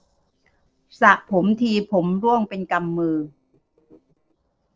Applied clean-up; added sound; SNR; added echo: neural separator model SepFormer DNS4.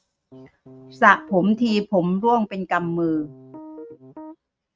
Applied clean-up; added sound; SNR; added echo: neural mask model RNNoise.